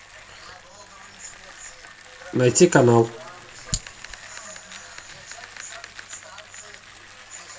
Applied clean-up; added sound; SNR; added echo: none; Bicycle; 18 dB; reverberation time 0.5 s.